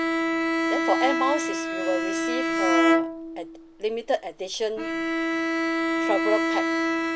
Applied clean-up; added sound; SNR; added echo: none; Bowed string instrument; -5 dB; none.